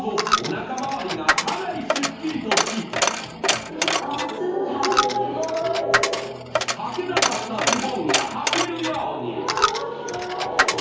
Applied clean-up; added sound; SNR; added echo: none; Coin (dropping); -2 dB; reverberation time 1.0 s.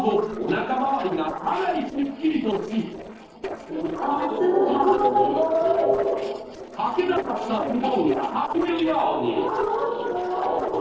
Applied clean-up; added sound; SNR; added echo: neural separator model SepFormer DNS4.